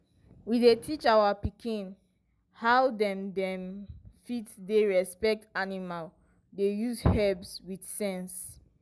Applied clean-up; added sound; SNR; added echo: none; none; none; none.